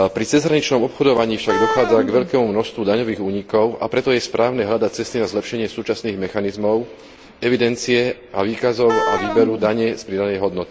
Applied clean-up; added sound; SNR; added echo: none; Wind instrument, woodwind instrument; 4 dB; none.